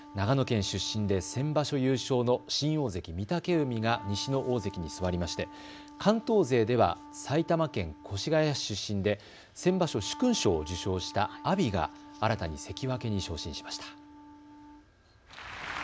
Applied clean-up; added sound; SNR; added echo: none; Wind instrument, woodwind instrument; 18 dB; none.